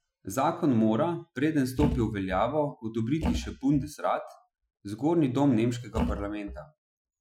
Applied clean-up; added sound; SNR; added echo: classical method Wiener filter.